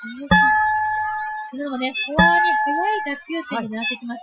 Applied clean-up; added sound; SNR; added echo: classical method Wiener filter.